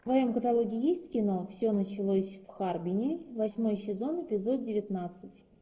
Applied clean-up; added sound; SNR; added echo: neural separator model SepFormer DNS4.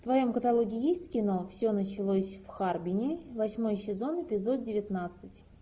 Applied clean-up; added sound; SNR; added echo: none; none; none; none.